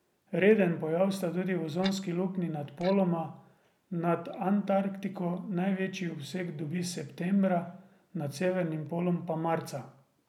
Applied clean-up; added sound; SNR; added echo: none; Clock; 16 dB; none.